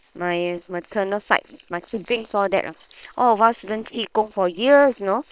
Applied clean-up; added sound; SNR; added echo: neural separator model SepFormer WHAM!.